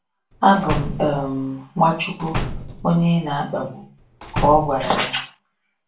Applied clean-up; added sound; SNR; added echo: none; Slam; 7 dB; reverberation time 0.3 s.